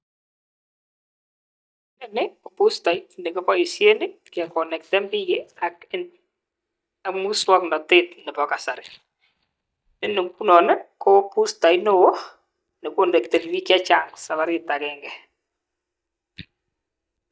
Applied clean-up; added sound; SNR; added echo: neural mask model DeepFilterNet 3.